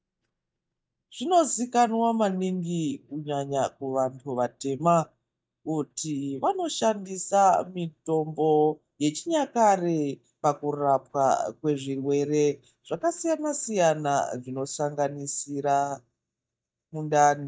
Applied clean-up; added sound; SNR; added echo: neural mask model DeepFilterNet 3.